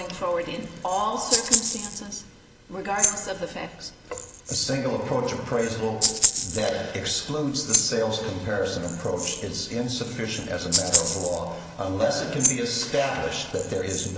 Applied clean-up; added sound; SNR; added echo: none; Rattle (instrument); 2 dB; reverberation time 0.3 s.